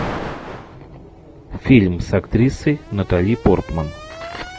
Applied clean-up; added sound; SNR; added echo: none; Alarm; 14 dB; none.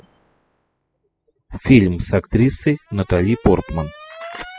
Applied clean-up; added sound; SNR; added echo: classical method spectral subtraction.